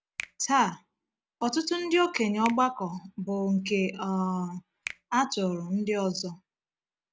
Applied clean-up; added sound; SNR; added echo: none; Finger snapping; 19 dB; none.